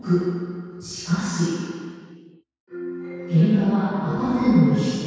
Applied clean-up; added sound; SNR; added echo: none; none; none; reverberation time 2.0 s.